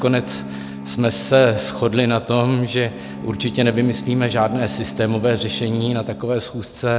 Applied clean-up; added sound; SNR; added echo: none; Bowed string instrument; 12 dB; none.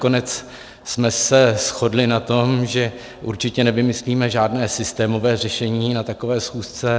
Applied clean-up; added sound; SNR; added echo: none; none; none; none.